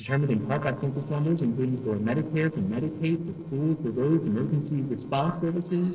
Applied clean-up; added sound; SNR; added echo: neural separator model SepFormer DNS4.